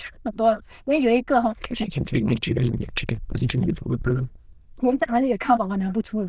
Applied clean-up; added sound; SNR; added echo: neural diffusion model UNIVERSE++.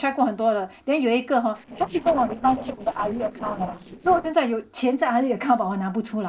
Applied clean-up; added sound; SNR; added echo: neural separator model SepFormer DNS4.